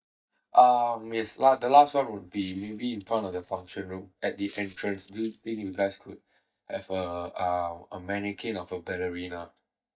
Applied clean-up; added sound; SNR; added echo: neural mask model DeepFilterNet 3.